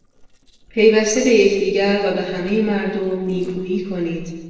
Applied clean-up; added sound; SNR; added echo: neural separator model SepFormer DNS4.